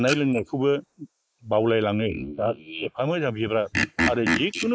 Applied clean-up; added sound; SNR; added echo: neural mask model Resemble Enhance denoiser.